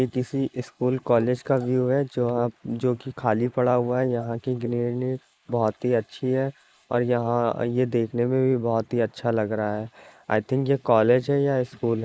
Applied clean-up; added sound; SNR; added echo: neural mask model Resemble Enhance denoiser.